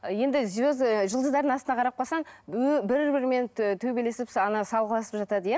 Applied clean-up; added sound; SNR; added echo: none; none; none; none.